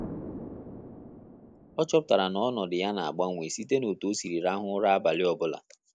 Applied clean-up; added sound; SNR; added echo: none; Explosion; 17 dB; none.